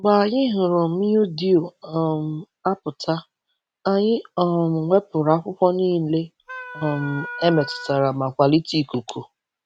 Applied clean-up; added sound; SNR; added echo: none; Wind instrument, woodwind instrument; 13 dB; none.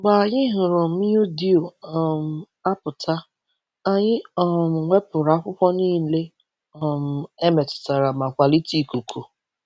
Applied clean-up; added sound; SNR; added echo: none; none; none; none.